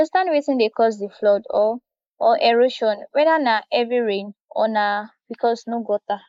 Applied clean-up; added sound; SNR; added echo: neural mask model Resemble Enhance denoiser.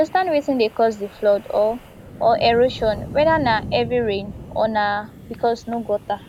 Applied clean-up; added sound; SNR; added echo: none; Wind; 15 dB; none.